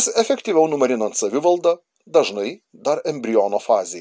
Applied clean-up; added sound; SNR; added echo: none; none; none; none.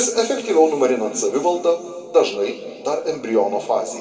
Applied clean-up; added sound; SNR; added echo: none; none; none; reverberation time 2.1 s.